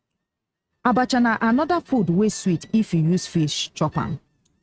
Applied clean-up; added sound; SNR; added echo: neural mask model RNNoise.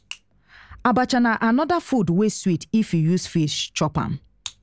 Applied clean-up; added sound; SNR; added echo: none; none; none; none.